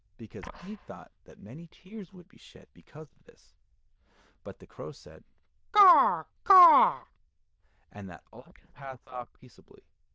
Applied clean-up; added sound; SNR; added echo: neural diffusion model UNIVERSE++.